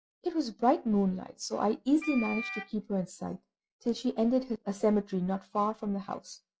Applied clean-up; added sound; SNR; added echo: classical method log-MMSE.